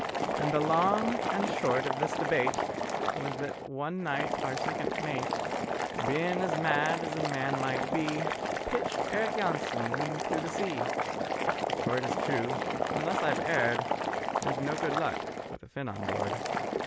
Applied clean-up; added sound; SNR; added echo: none; Boiling; -2 dB; none.